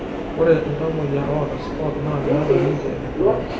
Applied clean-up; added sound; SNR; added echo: none; Subway, metro, underground; 1 dB; reverberation time 0.8 s.